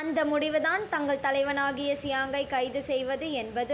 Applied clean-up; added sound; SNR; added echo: none; none; none; none.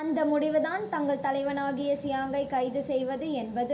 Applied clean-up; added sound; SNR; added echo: none; none; none; reverberation time 0.2 s.